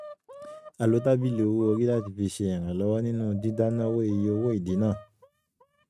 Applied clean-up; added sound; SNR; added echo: neural mask model RNNoise.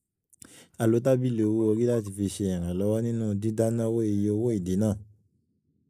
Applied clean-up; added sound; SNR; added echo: neural mask model Resemble Enhance denoiser.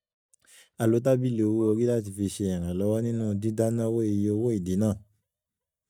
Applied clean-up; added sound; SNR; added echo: neural mask model DeepFilterNet 3.